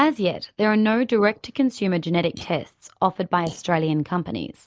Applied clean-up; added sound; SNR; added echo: neural mask model Resemble Enhance denoiser.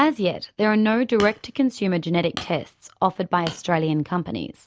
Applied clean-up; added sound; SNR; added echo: none; Hammer; 17 dB; none.